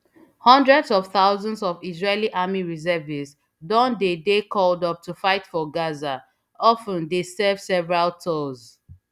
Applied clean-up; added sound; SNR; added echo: none; none; none; none.